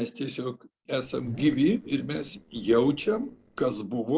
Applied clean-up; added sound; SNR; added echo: neural separator model SepFormer DNS4.